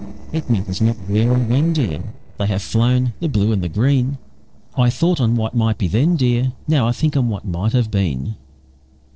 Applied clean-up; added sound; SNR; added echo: neural separator model SepFormer DNS4.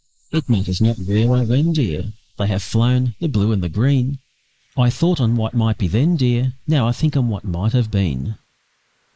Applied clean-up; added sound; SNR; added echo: neural mask model Resemble Enhance denoiser.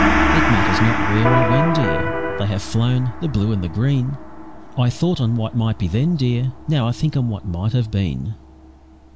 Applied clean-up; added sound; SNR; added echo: none; Electric guitar + Gong; 2 dB; none.